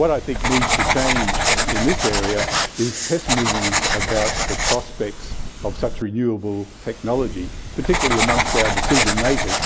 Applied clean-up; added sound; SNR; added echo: none; Writing; -2 dB; none.